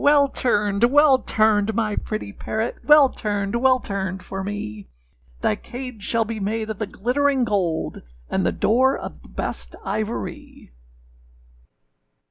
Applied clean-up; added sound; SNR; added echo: none; none; none; none.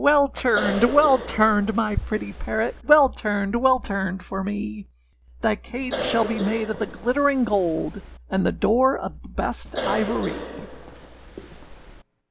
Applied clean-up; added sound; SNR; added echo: none; Cough; 10 dB; none.